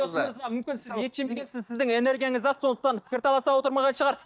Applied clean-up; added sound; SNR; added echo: neural mask model DeepFilterNet 3.